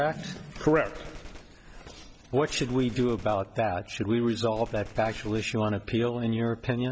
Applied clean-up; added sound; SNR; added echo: none; Gunshot, gunfire; 17 dB; none.